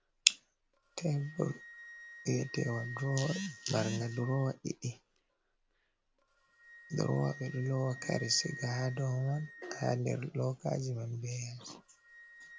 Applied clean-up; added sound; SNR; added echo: none; Wind instrument, woodwind instrument; 16 dB; none.